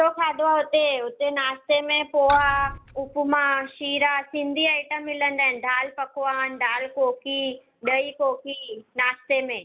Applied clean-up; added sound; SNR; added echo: none; Keys jangling; 8 dB; none.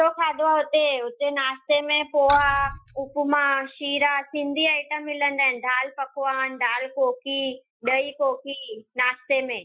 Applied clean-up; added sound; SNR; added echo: classical method Wiener filter.